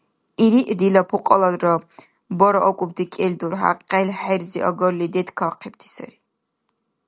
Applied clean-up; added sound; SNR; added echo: none; none; none; none.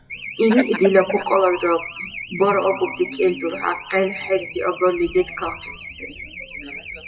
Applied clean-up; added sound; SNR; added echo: classical method WPE with log-MMSE.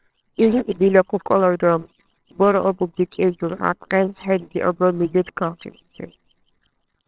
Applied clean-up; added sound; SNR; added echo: neural separator model SepFormer WHAMR!.